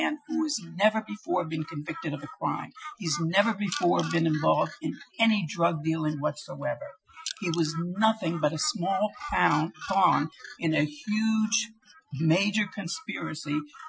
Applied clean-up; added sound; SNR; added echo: classical method Wiener filter.